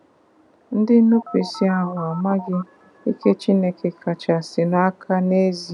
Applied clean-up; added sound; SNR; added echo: none; Telephone; 17 dB; none.